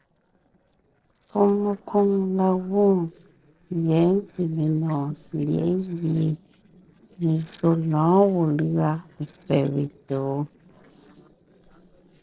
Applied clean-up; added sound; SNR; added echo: neural separator model SepFormer DNS4.